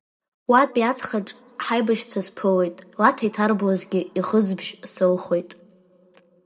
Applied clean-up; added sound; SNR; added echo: none; none; none; reverberation time 0.7 s.